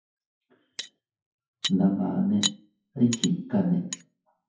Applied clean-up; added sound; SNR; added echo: classical method WPE with log-MMSE.